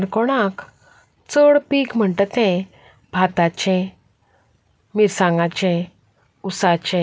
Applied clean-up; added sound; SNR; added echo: none; none; none; none.